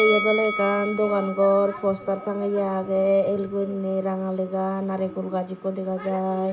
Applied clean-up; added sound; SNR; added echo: none; Bell; 10 dB; reverberation time 1.1 s.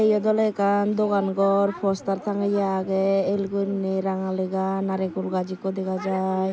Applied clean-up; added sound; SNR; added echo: none; none; none; none.